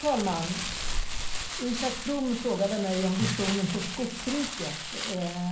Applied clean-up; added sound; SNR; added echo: none; Crumpling, crinkling; 3 dB; reverberation time 0.6 s.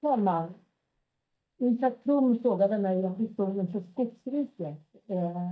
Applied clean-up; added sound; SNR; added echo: neural mask model DeepFilterNet 3.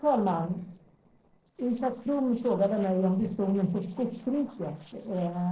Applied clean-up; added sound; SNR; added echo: neural separator model SepFormer DNS4.